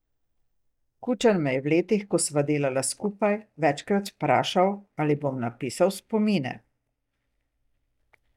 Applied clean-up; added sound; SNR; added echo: neural mask model DeepFilterNet 3.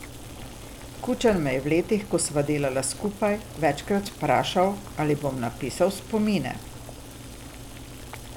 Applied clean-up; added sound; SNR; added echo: none; Boiling; 13 dB; none.